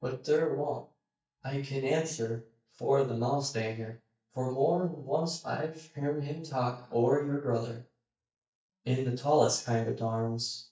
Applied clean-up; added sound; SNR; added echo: neural mask model DeepFilterNet 3.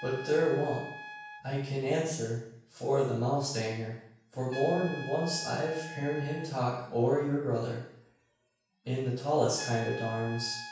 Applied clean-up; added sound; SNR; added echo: none; Trumpet; 16 dB; reverberation time 0.7 s.